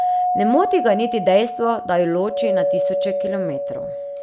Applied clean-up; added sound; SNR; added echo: none; Doorbell; 1 dB; none.